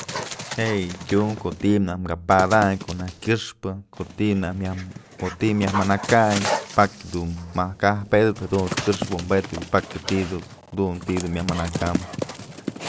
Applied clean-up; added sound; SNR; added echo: none; Dog; 9 dB; none.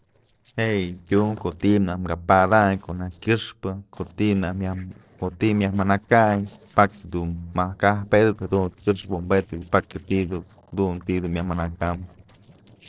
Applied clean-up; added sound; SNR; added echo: neural separator model SepFormer DNS4.